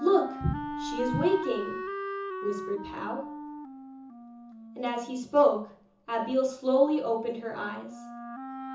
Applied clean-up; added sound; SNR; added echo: none; Wind instrument, woodwind instrument; 9 dB; reverberation time 0.6 s.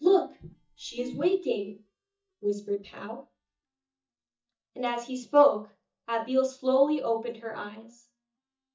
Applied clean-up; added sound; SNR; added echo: neural mask model DeepFilterNet 3.